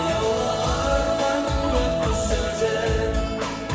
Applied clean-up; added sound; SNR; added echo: none; Dog; 18 dB; reverberation time 1.1 s.